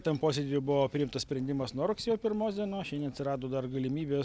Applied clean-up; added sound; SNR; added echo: none; none; none; none.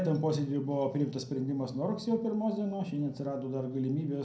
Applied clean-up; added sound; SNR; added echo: none; none; none; reverberation time 0.6 s.